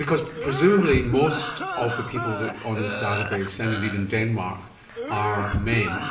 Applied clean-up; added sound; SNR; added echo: none; Cough; 6 dB; reverberation time 0.8 s.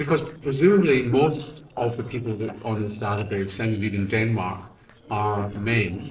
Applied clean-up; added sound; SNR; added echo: neural separator model SepFormer DNS4.